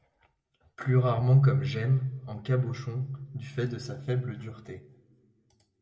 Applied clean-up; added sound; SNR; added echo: none; none; none; reverberation time 0.5 s.